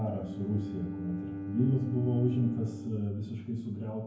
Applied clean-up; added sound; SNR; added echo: none; Bowed string instrument; 9 dB; reverberation time 0.9 s.